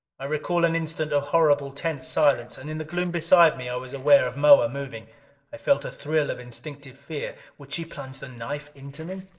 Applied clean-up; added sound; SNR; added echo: neural separator model SepFormer DNS4.